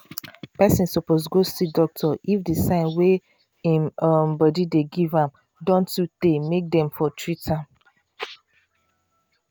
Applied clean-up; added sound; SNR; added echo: none; none; none; none.